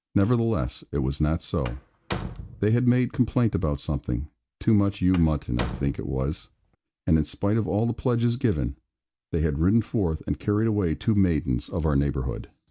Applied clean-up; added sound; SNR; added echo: none; Slam; 12 dB; none.